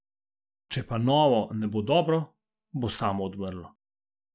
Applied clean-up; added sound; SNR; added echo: none; none; none; none.